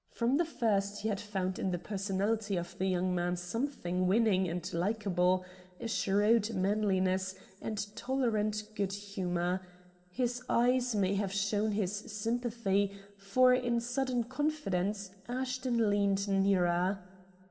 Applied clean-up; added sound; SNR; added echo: none; none; none; reverberation time 1.2 s.